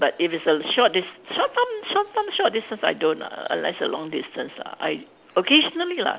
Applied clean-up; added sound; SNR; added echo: none; none; none; none.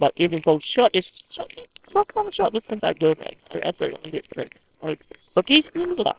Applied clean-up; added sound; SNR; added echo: neural separator model SepFormer WHAMR!.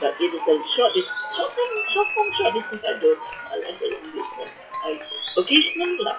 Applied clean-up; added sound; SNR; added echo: classical method WPE with log-MMSE.